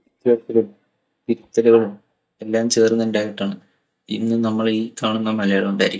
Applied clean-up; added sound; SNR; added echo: neural mask model DeepFilterNet 3.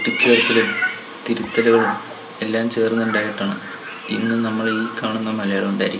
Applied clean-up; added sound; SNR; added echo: none; Meow; 6 dB; reverberation time 0.2 s.